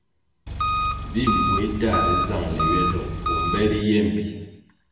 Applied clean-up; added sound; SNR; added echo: none; Engine; -1 dB; reverberation time 1.2 s.